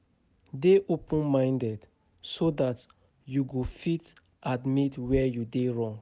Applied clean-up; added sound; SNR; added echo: none; none; none; none.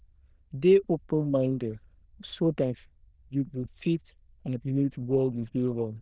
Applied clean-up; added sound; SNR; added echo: neural diffusion model UNIVERSE++.